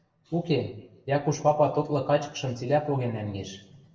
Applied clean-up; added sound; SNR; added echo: none; none; none; reverberation time 0.6 s.